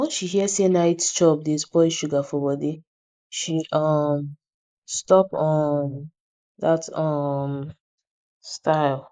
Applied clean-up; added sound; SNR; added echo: neural mask model Resemble Enhance denoiser.